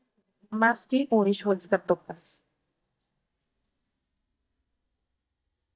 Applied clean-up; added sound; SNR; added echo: neural mask model DeepFilterNet 3.